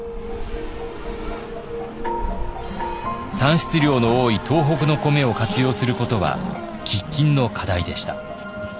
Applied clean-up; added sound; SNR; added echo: none; Race car, auto racing; 9 dB; none.